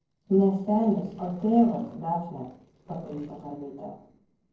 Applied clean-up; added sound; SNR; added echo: neural separator model SepFormer DNS4.